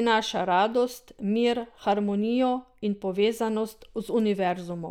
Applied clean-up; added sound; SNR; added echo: none; none; none; none.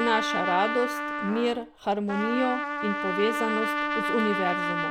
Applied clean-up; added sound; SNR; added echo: none; Trumpet; 1 dB; none.